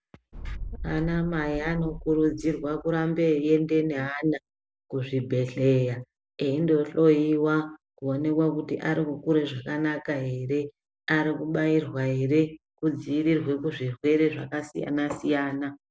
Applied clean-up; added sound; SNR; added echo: none; Boom; 12 dB; none.